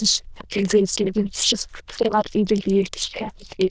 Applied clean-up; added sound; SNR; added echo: neural diffusion model UNIVERSE++.